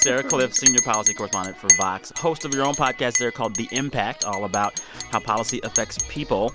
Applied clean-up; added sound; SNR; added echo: none; Chink, clink; 0 dB; none.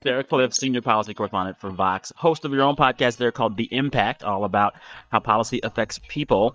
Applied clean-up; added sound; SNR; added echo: neural mask model DeepFilterNet 3.